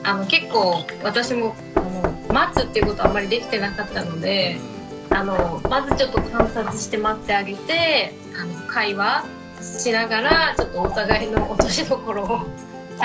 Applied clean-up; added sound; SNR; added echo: none; Knock; 4 dB; none.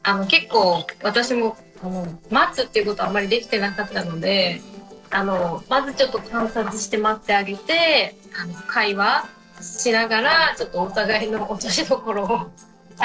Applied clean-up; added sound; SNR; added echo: neural separator model SepFormer DNS4.